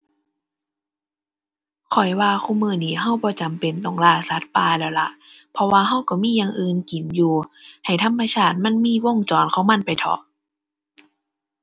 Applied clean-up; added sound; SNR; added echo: none; none; none; none.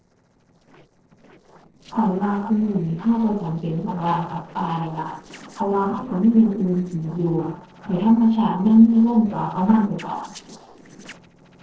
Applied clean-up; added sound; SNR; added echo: neural separator model SepFormer DNS4.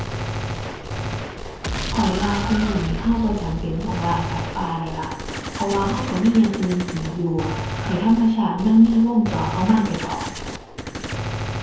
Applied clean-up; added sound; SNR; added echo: none; Gunshot, gunfire; 6 dB; reverberation time 0.9 s.